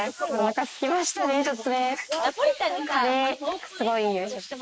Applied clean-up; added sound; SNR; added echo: neural mask model Resemble Enhance denoiser.